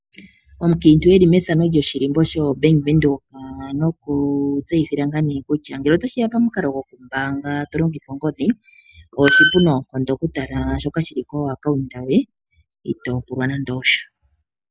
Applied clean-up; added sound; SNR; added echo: none; none; none; none.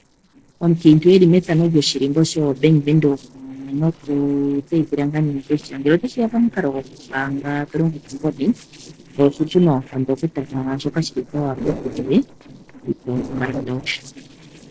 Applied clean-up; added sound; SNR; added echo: neural separator model SepFormer DNS4.